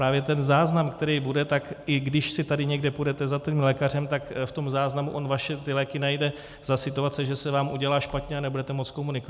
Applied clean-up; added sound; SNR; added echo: none; none; none; none.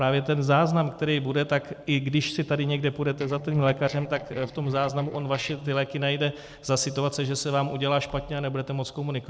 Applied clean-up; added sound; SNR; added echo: neural separator model SepFormer DNS4.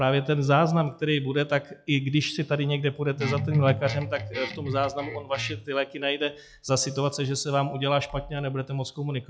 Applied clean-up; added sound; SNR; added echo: classical method log-MMSE.